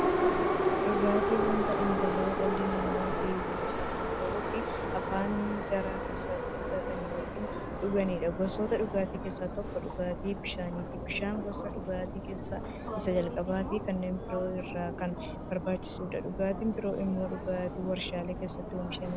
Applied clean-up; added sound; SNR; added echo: none; Subway, metro, underground; 0 dB; none.